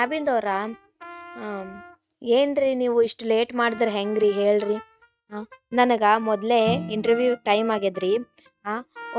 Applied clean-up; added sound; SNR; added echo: neural mask model RNNoise.